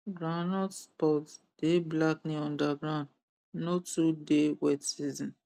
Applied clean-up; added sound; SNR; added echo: none; none; none; none.